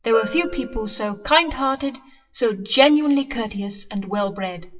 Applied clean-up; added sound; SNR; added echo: classical method WPE with log-MMSE.